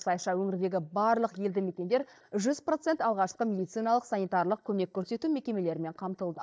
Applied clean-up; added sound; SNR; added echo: neural mask model DeepFilterNet 3.